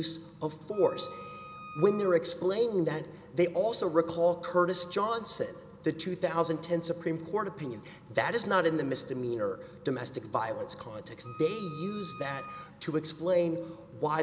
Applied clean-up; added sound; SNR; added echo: none; Wind instrument, woodwind instrument; 16 dB; none.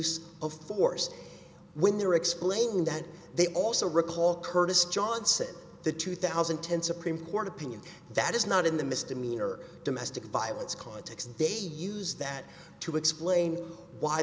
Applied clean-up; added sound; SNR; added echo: none; none; none; none.